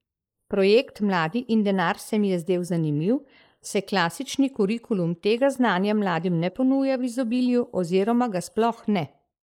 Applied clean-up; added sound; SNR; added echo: neural mask model Resemble Enhance denoiser.